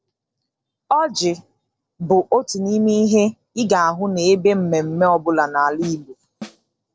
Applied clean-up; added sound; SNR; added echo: neural separator model SepFormer DNS4.